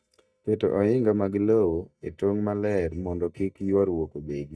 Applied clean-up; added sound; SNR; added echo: neural mask model DeepFilterNet 3.